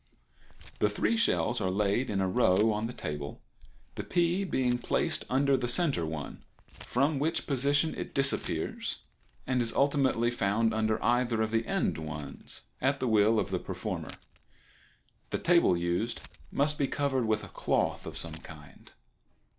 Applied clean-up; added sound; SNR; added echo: none; Keys jangling; 20 dB; none.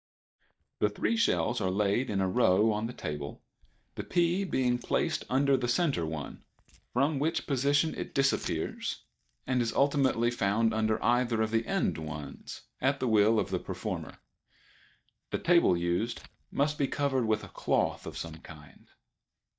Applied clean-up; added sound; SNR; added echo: neural mask model DeepFilterNet 3.